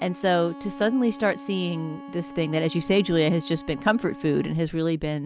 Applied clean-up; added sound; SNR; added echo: none; Bowed string instrument; 16 dB; none.